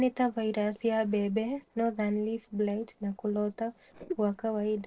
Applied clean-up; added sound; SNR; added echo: neural separator model SepFormer DNS4.